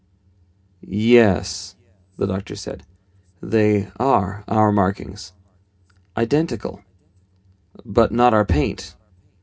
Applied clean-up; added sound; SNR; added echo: none; none; none; reverberation time 0.3 s.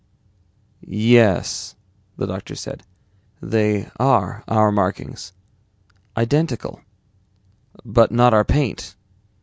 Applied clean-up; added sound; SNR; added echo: none; none; none; none.